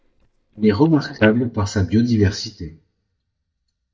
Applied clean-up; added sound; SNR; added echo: neural mask model DeepFilterNet 3.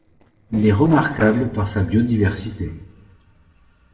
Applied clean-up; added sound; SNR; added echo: neural separator model SepFormer DNS4.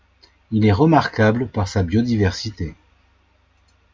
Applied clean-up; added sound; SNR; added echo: none; none; none; none.